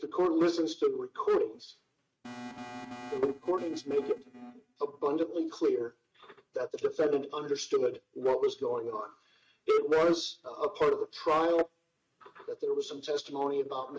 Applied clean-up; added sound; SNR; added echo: neural mask model RNNoise.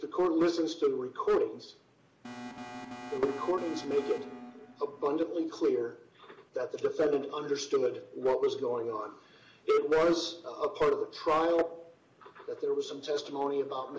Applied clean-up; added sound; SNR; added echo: none; Alarm; 13 dB; none.